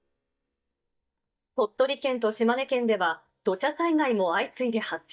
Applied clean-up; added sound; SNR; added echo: neural mask model DeepFilterNet 3.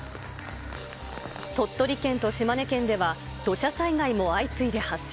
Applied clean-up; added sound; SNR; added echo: none; none; none; none.